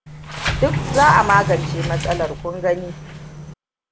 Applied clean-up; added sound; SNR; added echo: none; Sliding door; 4 dB; none.